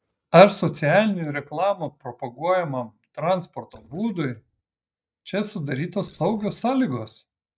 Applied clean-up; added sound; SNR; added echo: neural mask model DeepFilterNet 3.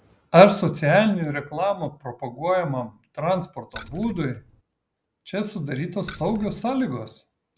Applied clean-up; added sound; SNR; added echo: none; Keys jangling; 18 dB; none.